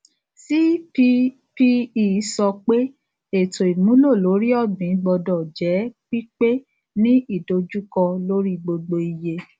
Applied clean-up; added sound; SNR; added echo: none; none; none; none.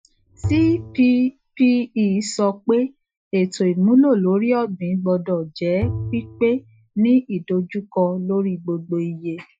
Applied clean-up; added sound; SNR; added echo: classical method Wiener filter.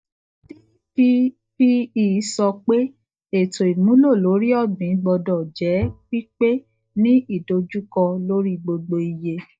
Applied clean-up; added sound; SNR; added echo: neural mask model DeepFilterNet 3.